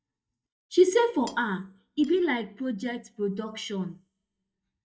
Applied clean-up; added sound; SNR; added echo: neural mask model DeepFilterNet 3.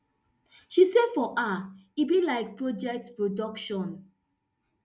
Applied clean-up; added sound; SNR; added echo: none; none; none; none.